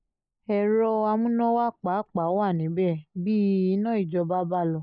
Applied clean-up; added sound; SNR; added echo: neural mask model Resemble Enhance denoiser.